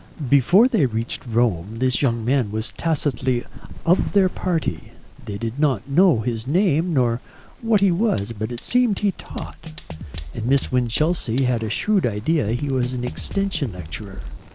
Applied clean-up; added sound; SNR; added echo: none; Drum kit + Fire; 12 dB; none.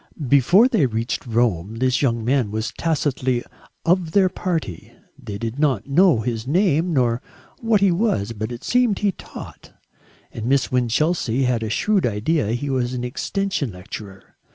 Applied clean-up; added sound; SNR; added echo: none; none; none; none.